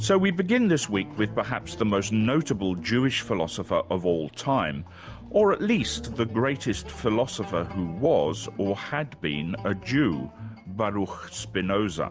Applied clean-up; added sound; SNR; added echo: none; none; none; none.